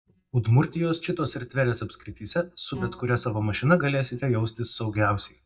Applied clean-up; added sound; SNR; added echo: neural mask model DeepFilterNet 3.